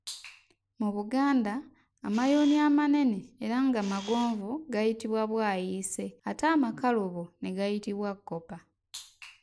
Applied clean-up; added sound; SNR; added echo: none; Camera; 16 dB; none.